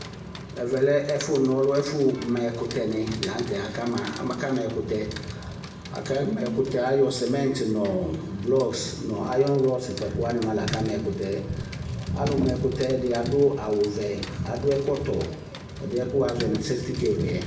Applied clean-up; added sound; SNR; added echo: none; Rain; 18 dB; reverberation time 0.7 s.